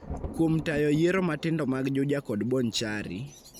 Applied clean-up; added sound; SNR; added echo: none; Thunder; 15 dB; none.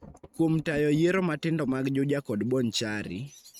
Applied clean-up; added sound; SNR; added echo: neural mask model RNNoise.